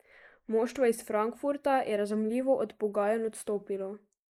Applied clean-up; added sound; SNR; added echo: neural mask model Resemble Enhance denoiser.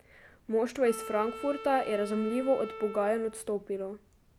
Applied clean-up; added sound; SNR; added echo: none; Wind instrument, woodwind instrument; 13 dB; none.